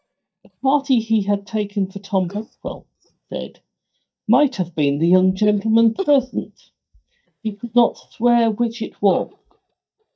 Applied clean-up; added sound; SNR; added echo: neural mask model DeepFilterNet 3.